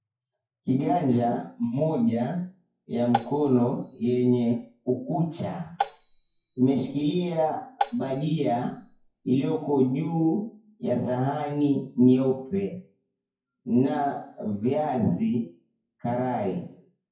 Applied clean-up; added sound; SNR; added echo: classical method WPE with log-MMSE.